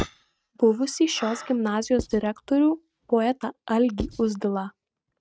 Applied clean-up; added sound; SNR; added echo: neural mask model RNNoise.